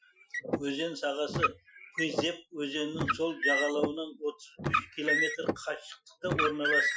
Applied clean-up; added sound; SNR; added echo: classical method Wiener filter.